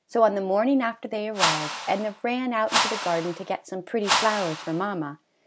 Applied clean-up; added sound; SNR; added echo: none; Whoosh, swoosh, swish; 2 dB; none.